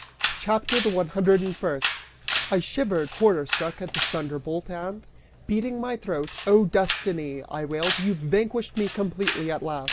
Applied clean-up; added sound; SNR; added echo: none; Camera; 6 dB; none.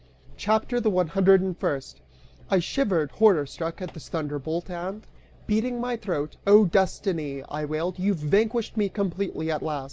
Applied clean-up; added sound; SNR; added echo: none; none; none; none.